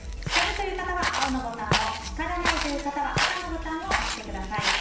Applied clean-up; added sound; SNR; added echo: none; Walk, footsteps; 0 dB; reverberation time 0.8 s.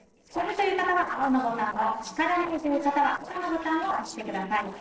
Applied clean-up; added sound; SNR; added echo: neural separator model SepFormer DNS4.